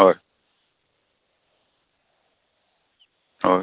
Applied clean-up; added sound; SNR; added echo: none; none; none; none.